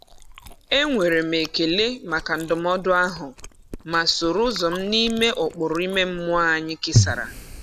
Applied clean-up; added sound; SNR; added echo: none; Chewing, mastication; 8 dB; none.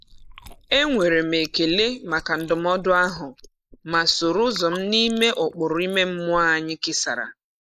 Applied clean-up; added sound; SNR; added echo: neural mask model Resemble Enhance denoiser.